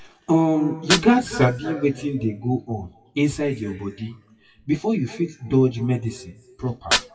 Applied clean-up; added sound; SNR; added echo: classical method WPE with log-MMSE.